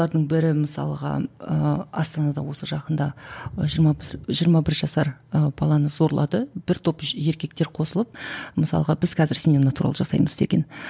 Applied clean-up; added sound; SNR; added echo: none; none; none; none.